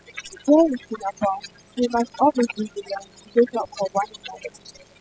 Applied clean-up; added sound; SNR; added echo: classical method spectral subtraction.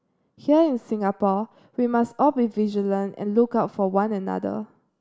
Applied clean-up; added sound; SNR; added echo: none; none; none; none.